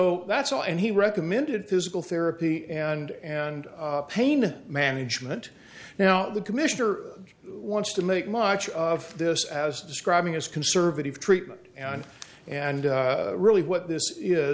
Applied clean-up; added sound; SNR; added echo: none; none; none; none.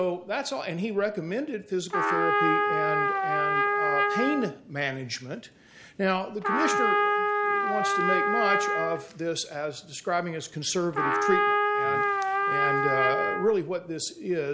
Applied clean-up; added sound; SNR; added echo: none; Trumpet; -3 dB; none.